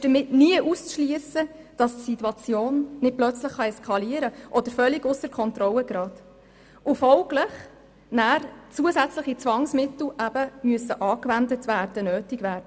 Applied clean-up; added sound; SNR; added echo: none; none; none; none.